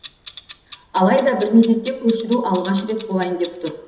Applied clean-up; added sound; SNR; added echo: none; Clock; 17 dB; reverberation time 0.9 s.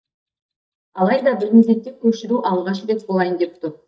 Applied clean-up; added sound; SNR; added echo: neural mask model DeepFilterNet 3.